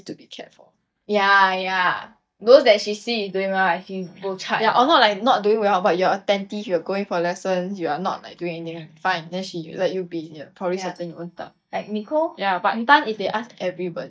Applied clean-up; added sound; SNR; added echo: neural mask model DeepFilterNet 3.